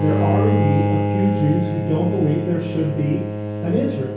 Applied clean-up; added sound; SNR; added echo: none; Bowed string instrument; 0 dB; reverberation time 0.6 s.